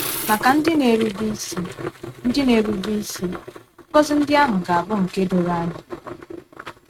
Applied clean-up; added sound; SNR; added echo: neural mask model RNNoise.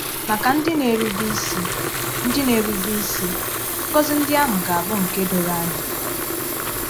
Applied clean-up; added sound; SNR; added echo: none; Fill (with liquid) / Water tap, faucet; 1 dB; none.